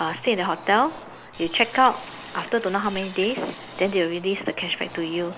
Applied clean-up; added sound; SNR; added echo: none; Liquid; 17 dB; none.